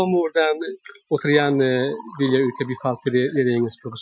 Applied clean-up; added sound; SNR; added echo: classical method Wiener filter.